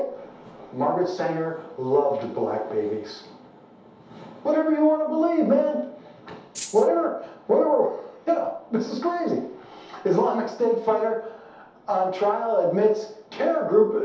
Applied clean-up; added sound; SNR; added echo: none; Rattle (instrument); 11 dB; reverberation time 0.8 s.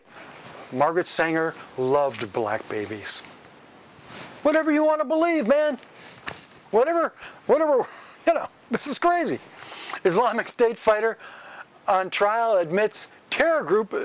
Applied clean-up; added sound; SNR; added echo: none; none; none; none.